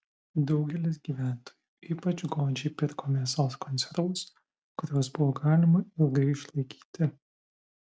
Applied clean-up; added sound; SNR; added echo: none; none; none; none.